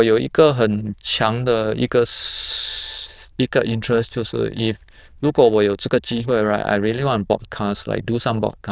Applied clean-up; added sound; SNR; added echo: neural diffusion model UNIVERSE++.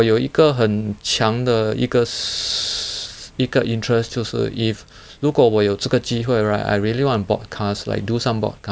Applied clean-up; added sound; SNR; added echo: none; none; none; none.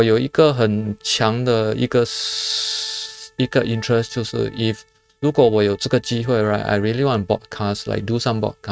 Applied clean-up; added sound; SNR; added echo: neural mask model RNNoise.